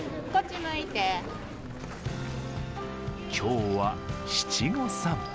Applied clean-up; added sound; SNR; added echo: none; none; none; none.